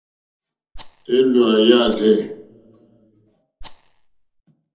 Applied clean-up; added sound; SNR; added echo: none; Rattle; 11 dB; reverberation time 0.9 s.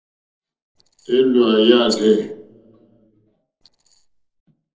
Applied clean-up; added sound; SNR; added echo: neural separator model SepFormer DNS4.